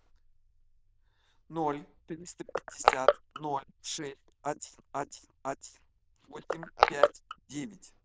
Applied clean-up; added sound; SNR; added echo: neural diffusion model UNIVERSE++.